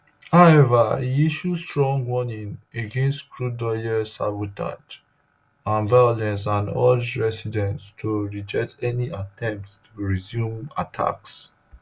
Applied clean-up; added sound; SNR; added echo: none; none; none; none.